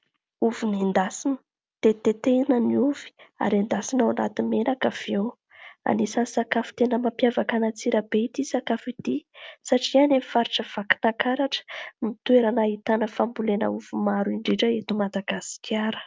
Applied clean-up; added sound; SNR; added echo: none; none; none; none.